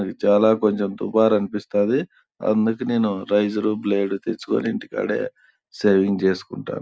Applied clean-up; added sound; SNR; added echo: none; none; none; none.